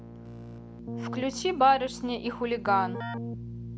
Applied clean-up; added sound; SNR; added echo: none; Keyboard (musical); 9 dB; none.